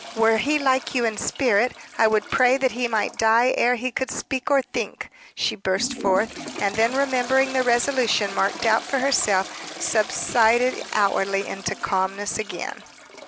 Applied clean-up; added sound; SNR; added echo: none; Toilet flush; 14 dB; none.